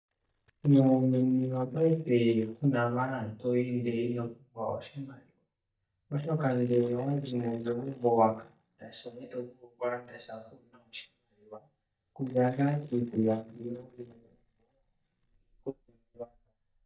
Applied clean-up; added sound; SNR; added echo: neural mask model DeepFilterNet 3.